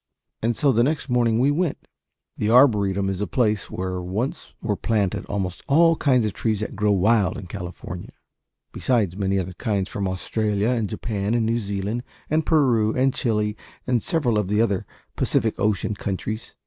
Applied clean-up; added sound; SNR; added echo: none; none; none; none.